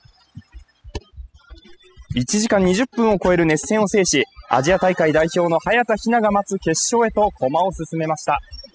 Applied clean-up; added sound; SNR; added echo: classical method spectral subtraction.